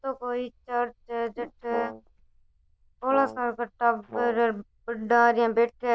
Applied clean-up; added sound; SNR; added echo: neural diffusion model UNIVERSE++.